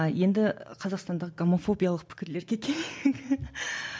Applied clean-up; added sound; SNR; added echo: none; none; none; none.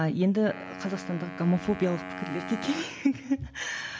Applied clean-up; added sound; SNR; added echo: none; Wind instrument, woodwind instrument; 12 dB; none.